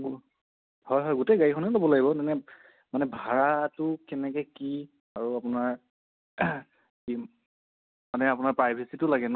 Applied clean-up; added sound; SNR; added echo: none; none; none; none.